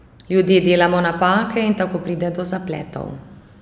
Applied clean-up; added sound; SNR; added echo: none; none; none; none.